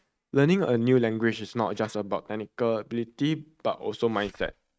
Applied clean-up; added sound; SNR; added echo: neural mask model RNNoise.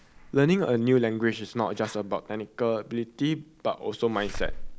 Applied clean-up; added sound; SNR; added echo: none; Slam / Alarm; 12 dB; none.